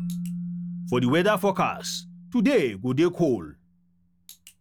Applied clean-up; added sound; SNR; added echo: none; Keyboard (musical); 11 dB; none.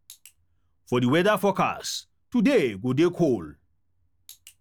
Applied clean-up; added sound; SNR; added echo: none; none; none; none.